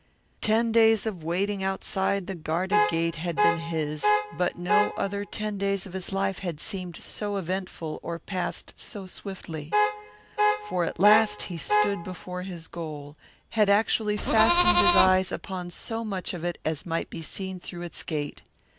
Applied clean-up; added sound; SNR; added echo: none; Alarm / Car + Livestock, farm animals, working animals; -3 dB; none.